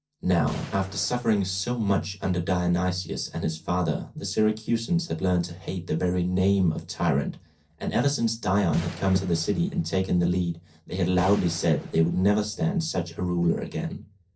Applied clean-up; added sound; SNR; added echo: neural separator model SepFormer DNS4.